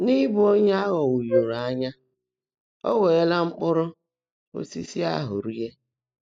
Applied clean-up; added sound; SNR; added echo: classical method spectral subtraction.